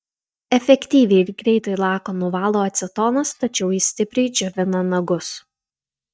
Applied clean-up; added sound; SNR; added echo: neural mask model DeepFilterNet 3.